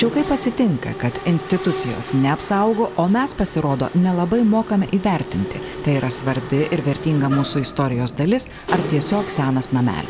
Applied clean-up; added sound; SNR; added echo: none; Mechanisms; 11 dB; none.